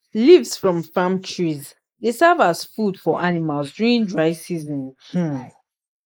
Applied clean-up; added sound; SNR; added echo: neural mask model Resemble Enhance denoiser.